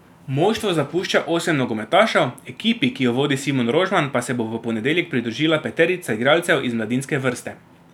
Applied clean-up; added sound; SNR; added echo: none; none; none; none.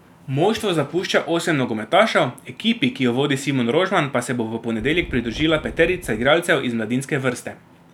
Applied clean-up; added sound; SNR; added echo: none; Wind; 15 dB; none.